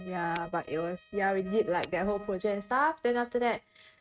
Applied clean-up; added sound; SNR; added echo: neural mask model RNNoise.